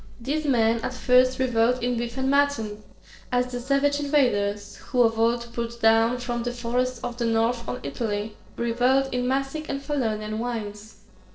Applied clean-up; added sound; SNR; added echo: neural separator model SepFormer DNS4.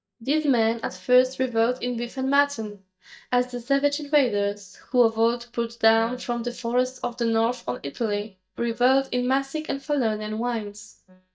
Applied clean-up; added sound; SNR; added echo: neural mask model DeepFilterNet 3.